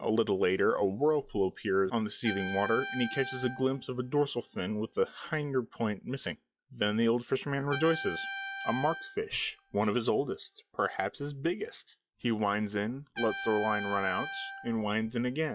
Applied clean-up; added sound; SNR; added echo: classical method log-MMSE.